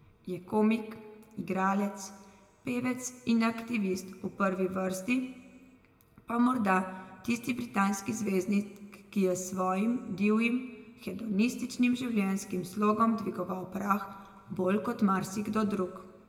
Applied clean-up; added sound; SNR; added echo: none; none; none; reverberation time 1.0 s.